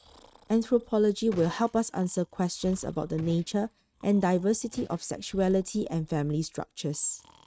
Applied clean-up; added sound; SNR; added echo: neural mask model RNNoise.